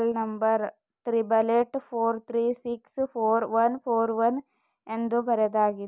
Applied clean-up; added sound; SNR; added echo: none; none; none; none.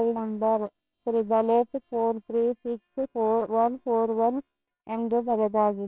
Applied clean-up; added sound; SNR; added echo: neural separator model SepFormer WHAMR!.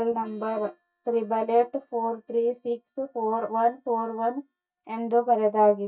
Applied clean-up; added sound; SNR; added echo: neural mask model DeepFilterNet 3.